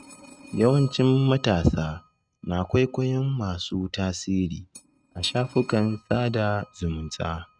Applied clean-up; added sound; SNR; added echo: neural mask model RNNoise.